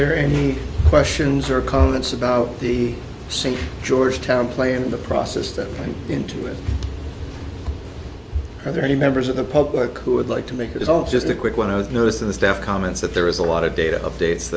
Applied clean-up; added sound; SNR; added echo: none; none; none; none.